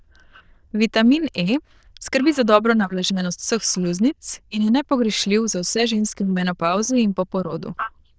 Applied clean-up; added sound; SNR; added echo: neural diffusion model UNIVERSE++.